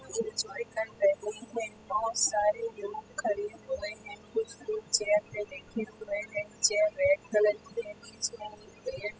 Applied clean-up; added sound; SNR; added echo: classical method spectral subtraction.